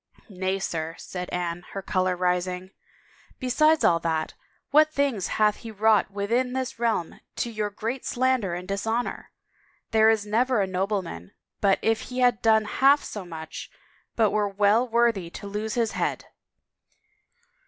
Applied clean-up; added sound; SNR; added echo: none; none; none; none.